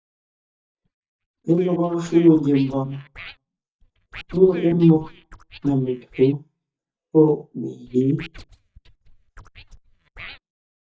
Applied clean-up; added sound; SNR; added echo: neural mask model DeepFilterNet 3.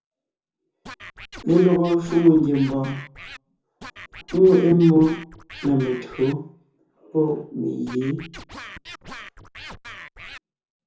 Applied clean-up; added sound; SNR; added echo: none; Scratching (performance technique); 17 dB; reverberation time 0.6 s.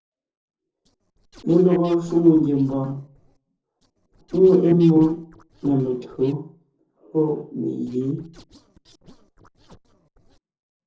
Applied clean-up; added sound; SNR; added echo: neural separator model SepFormer DNS4.